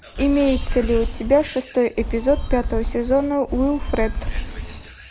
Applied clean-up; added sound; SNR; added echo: none; Telephone; 5 dB; none.